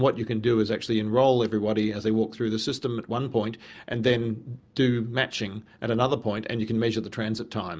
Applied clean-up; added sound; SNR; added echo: none; none; none; none.